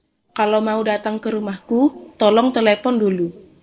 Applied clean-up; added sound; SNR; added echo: neural separator model SepFormer DNS4.